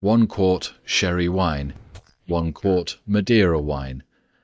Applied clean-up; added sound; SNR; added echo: neural mask model DeepFilterNet 3.